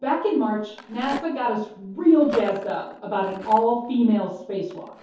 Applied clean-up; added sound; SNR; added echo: none; Rattle; 19 dB; reverberation time 0.6 s.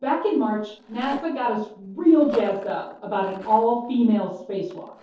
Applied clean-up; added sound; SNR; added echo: neural separator model SepFormer DNS4.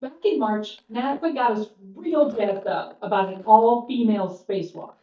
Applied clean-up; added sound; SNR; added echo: neural mask model DeepFilterNet 3.